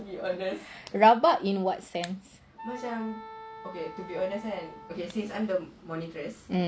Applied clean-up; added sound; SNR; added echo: none; Wind instrument, woodwind instrument; 16 dB; none.